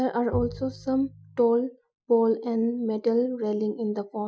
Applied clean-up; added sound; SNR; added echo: classical method Wiener filter.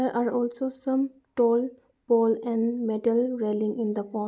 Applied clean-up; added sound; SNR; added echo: none; none; none; none.